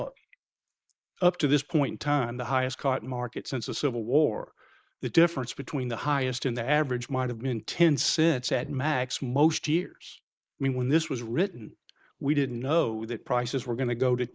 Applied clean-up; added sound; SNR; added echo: neural mask model Resemble Enhance denoiser.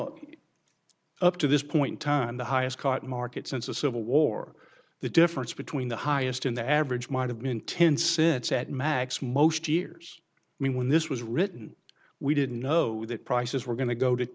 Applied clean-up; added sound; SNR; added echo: none; none; none; none.